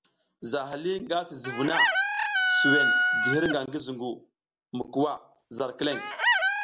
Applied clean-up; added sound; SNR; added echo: none; Chicken, rooster; -3 dB; none.